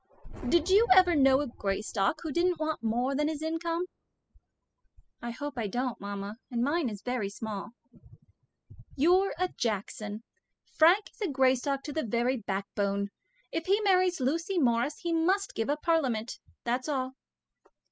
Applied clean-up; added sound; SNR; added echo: classical method spectral subtraction.